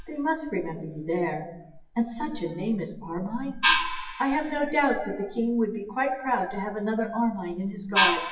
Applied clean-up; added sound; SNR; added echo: classical method WPE with log-MMSE.